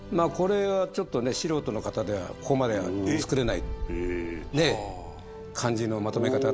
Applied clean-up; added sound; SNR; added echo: none; Boom; 10 dB; none.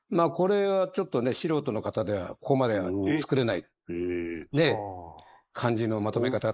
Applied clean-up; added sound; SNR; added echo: neural mask model Resemble Enhance denoiser.